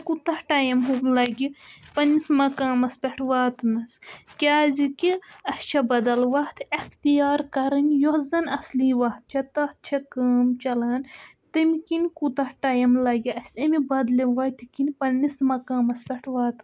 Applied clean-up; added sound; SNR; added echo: none; none; none; none.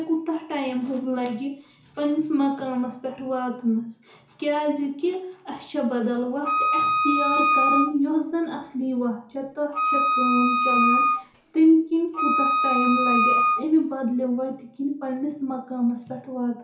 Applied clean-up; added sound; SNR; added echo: none; Wind instrument, woodwind instrument; -3 dB; reverberation time 0.7 s.